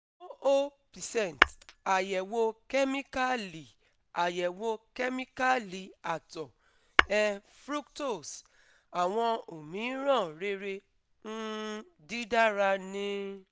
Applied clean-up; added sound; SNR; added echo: none; Tap / Glass; -4 dB; none.